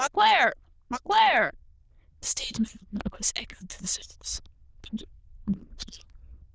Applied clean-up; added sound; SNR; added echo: neural diffusion model UNIVERSE++.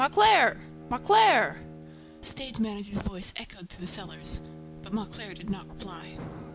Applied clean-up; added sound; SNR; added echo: none; Bowed string instrument; 17 dB; none.